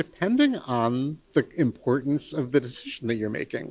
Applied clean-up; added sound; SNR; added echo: none; none; none; none.